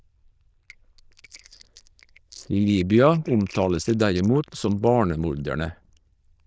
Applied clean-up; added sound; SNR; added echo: neural diffusion model UNIVERSE++.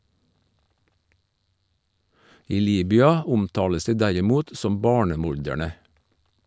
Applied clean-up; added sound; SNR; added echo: none; none; none; none.